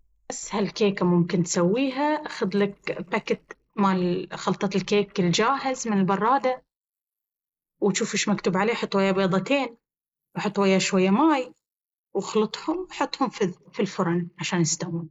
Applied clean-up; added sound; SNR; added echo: neural mask model Resemble Enhance denoiser.